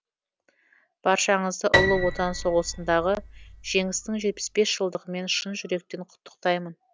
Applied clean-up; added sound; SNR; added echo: none; Piano; 4 dB; none.